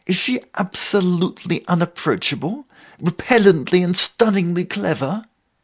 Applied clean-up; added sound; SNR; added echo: none; none; none; none.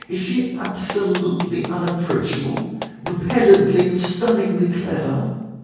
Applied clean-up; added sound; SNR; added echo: none; Clapping; 16 dB; reverberation time 1.3 s.